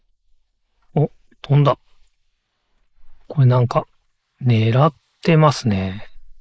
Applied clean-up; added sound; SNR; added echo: neural mask model Resemble Enhance denoiser.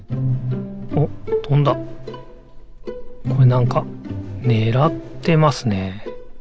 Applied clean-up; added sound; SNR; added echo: none; none; none; none.